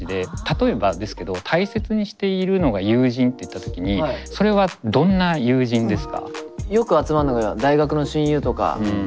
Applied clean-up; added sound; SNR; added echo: none; none; none; none.